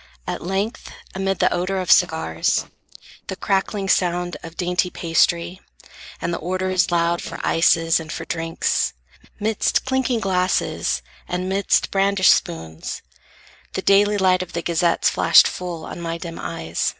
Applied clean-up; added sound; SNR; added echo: neural separator model SepFormer DNS4.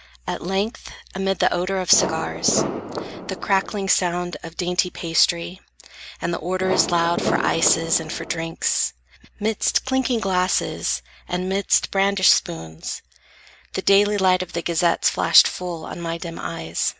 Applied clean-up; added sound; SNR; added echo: none; Fireworks; 4 dB; none.